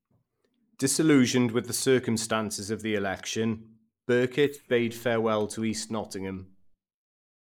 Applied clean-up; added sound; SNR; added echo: neural mask model Resemble Enhance denoiser.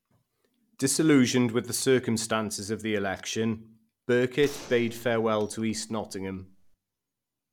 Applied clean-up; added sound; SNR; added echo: none; Gunshot, gunfire; 19 dB; none.